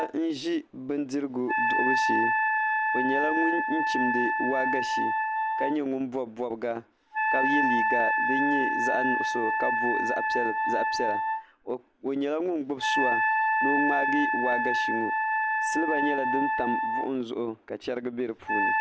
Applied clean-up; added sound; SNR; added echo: none; Wind instrument, woodwind instrument; -3 dB; none.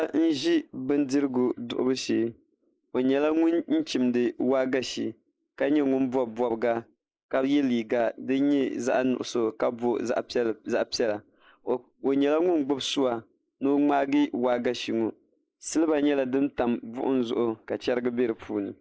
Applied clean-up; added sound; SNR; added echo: neural mask model Resemble Enhance denoiser.